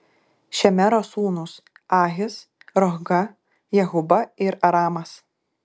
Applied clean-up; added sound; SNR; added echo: none; none; none; none.